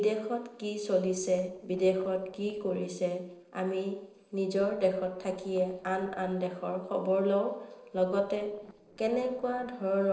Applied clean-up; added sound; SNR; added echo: neural separator model SepFormer DNS4.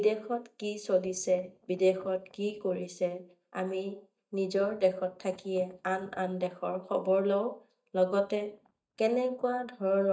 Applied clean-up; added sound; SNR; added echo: neural mask model DeepFilterNet 3.